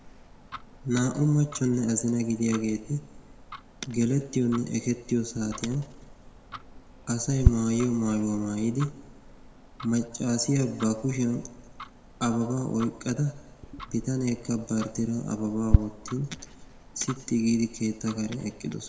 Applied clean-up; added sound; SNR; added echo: none; Tick-tock; 6 dB; reverberation time 1.2 s.